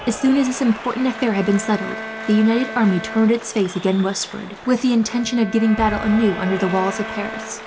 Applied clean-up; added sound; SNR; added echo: none; Applause / Cheering + Bowed string instrument; 11 dB; none.